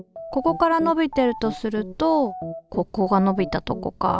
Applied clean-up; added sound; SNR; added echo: none; none; none; none.